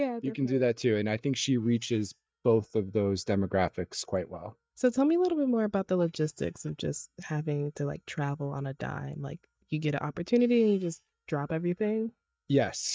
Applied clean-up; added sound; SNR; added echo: neural mask model DeepFilterNet 3.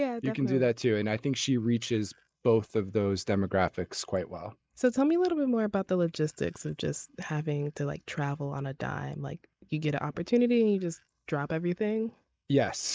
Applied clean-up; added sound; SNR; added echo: neural mask model Resemble Enhance denoiser.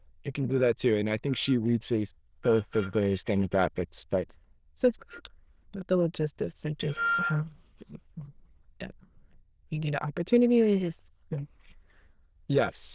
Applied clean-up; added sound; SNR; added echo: neural diffusion model UNIVERSE++.